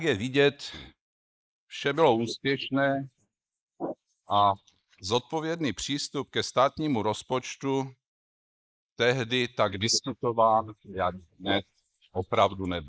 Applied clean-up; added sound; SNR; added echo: neural mask model Resemble Enhance denoiser.